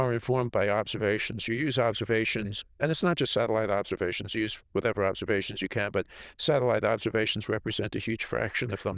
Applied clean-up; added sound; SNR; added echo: neural diffusion model UNIVERSE++.